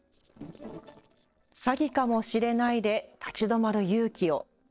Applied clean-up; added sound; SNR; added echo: neural separator model SepFormer DNS4.